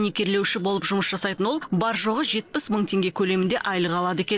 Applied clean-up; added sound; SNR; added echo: neural separator model SepFormer DNS4.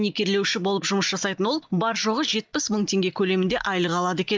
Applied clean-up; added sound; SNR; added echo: neural mask model DeepFilterNet 3.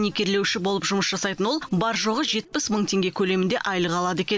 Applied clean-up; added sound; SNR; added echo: none; none; none; none.